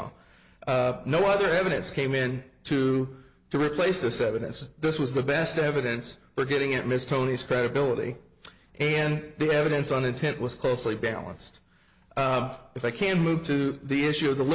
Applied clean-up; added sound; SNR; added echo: none; none; none; none.